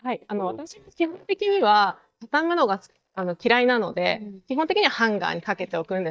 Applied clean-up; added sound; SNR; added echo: neural mask model DeepFilterNet 3.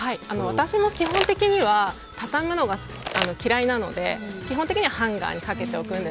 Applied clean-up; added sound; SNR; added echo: none; Crumpling, crinkling; 8 dB; none.